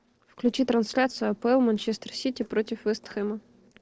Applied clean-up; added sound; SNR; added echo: neural separator model SepFormer DNS4.